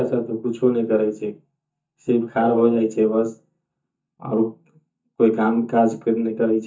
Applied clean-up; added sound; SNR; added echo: neural mask model DeepFilterNet 3.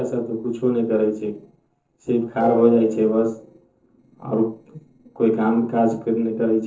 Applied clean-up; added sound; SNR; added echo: neural separator model SepFormer DNS4.